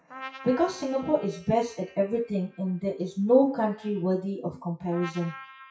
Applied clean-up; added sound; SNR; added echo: classical method WPE with log-MMSE.